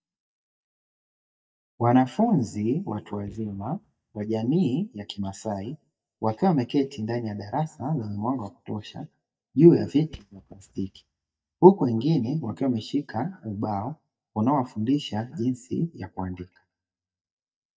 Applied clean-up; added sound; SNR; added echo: neural mask model DeepFilterNet 3.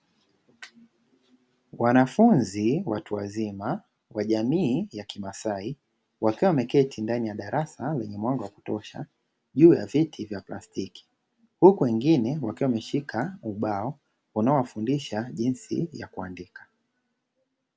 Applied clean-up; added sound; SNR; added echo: none; none; none; none.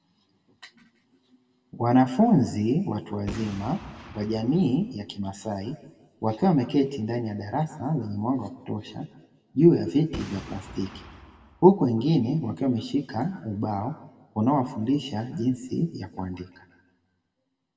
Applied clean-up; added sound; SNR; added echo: none; Boom; 16 dB; reverberation time 1.0 s.